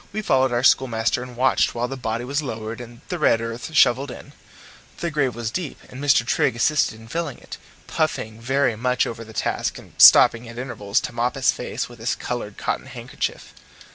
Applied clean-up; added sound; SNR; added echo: none; none; none; none.